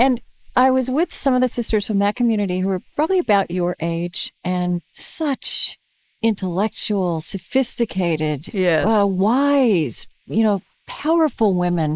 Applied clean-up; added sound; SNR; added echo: neural mask model Resemble Enhance denoiser.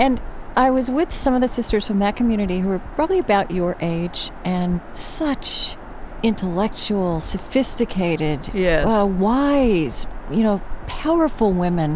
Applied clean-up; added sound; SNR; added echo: none; Bird vocalization, bird call, bird song; 9 dB; none.